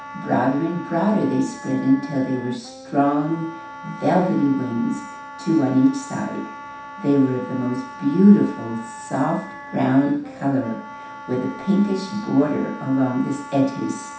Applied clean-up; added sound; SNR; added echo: none; Wind instrument, woodwind instrument; 15 dB; reverberation time 0.7 s.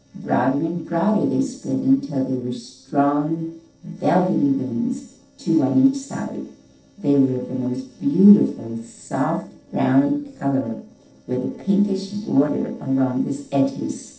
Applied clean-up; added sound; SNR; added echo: neural separator model SepFormer DNS4.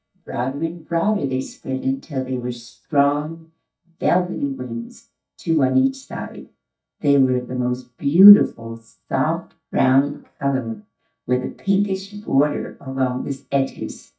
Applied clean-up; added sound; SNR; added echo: neural mask model DeepFilterNet 3.